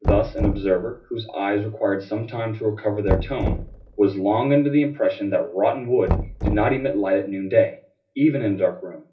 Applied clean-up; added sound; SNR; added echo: none; Knock; 8 dB; reverberation time 0.3 s.